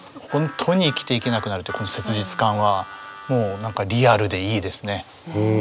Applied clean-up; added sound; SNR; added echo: none; Harmonica; 16 dB; none.